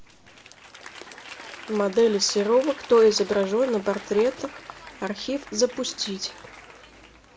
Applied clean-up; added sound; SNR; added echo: none; Applause / Crowd; 17 dB; none.